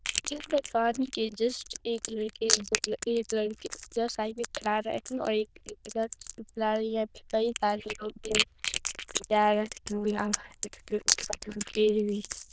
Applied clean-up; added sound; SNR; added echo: neural diffusion model UNIVERSE++.